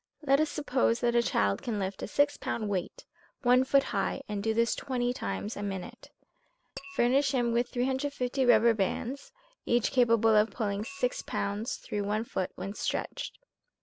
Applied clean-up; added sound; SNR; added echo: neural separator model SepFormer DNS4.